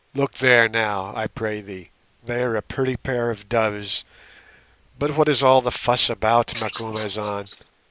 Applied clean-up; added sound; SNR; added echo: neural mask model Resemble Enhance denoiser.